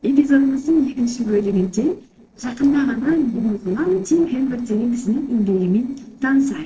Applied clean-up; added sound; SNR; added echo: neural separator model SepFormer DNS4.